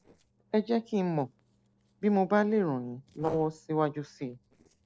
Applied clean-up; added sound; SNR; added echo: neural separator model SepFormer DNS4.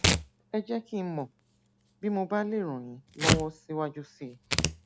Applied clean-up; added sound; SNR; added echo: none; Packing tape, duct tape / Tearing; -1 dB; none.